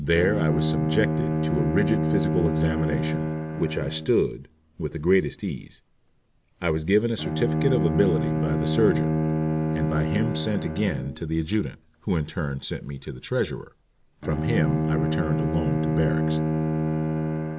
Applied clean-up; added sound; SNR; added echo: none; Bowed string instrument; 0 dB; none.